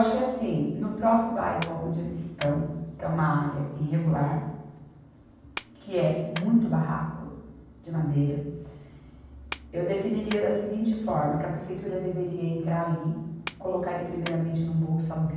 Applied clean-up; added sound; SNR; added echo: none; Clapping; 19 dB; reverberation time 1.2 s.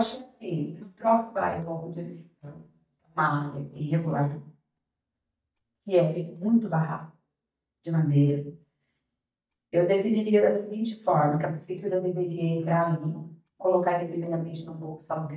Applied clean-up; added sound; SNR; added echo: neural mask model DeepFilterNet 3.